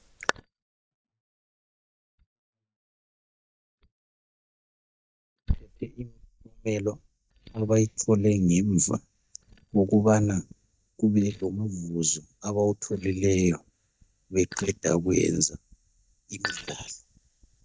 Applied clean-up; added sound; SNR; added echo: neural mask model DeepFilterNet 3.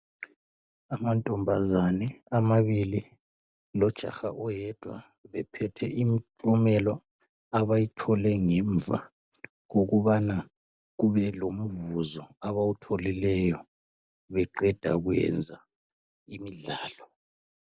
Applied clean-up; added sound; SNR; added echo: none; none; none; none.